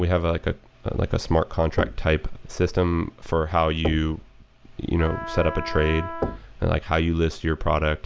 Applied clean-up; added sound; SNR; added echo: none; Knock + Wind instrument, woodwind instrument; 11 dB; none.